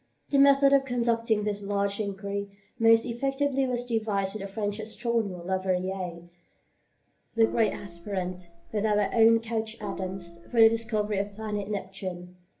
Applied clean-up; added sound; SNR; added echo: none; Gong; 13 dB; reverberation time 0.3 s.